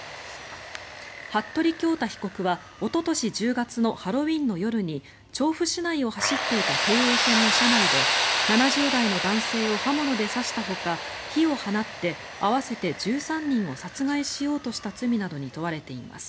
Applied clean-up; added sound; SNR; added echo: none; Tools; 3 dB; none.